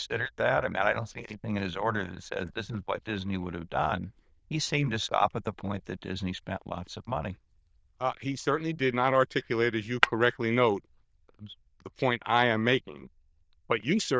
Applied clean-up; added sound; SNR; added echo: neural diffusion model UNIVERSE++.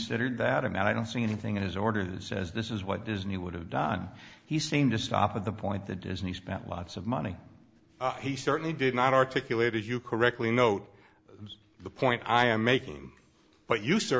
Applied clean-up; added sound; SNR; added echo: none; none; none; none.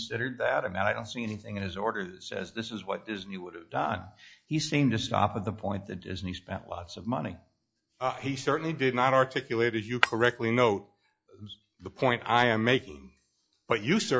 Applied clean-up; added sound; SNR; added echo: classical method log-MMSE.